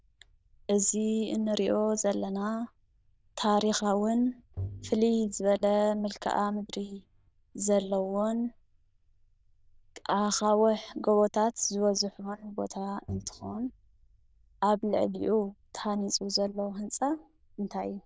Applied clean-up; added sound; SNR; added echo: neural diffusion model UNIVERSE++.